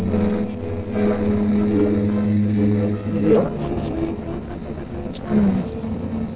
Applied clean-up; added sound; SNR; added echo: neural separator model SepFormer DNS4.